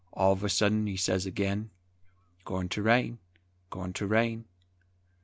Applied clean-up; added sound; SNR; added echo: none; none; none; none.